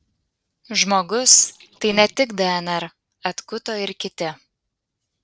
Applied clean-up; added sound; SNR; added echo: neural separator model SepFormer DNS4.